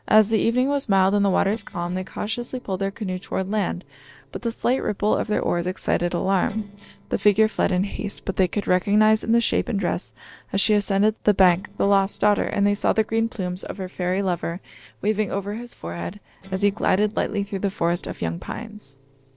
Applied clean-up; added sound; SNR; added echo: neural separator model SepFormer DNS4.